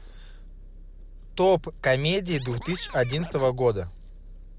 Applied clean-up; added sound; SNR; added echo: none; Scratching (performance technique); 15 dB; none.